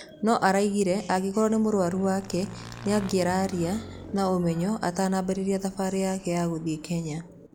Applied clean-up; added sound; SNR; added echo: none; Motorcycle / Engine; 19 dB; none.